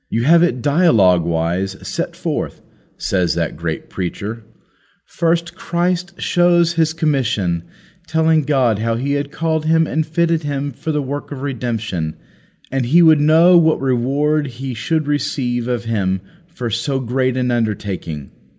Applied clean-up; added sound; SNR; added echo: none; none; none; none.